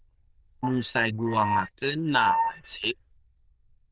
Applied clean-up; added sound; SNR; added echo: neural diffusion model UNIVERSE++.